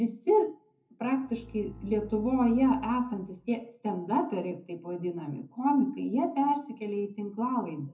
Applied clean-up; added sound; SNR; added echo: none; Bowed string instrument; 19 dB; reverberation time 0.3 s.